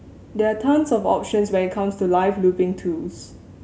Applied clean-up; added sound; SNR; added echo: none; none; none; none.